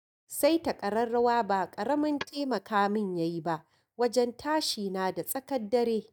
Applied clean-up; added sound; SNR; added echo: neural mask model DeepFilterNet 3.